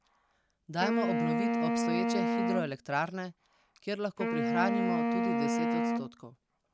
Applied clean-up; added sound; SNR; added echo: none; Wind instrument, woodwind instrument; -4 dB; none.